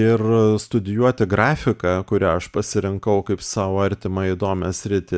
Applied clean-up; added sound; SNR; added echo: none; none; none; none.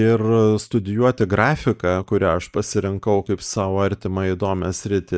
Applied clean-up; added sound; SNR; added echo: neural mask model Resemble Enhance denoiser.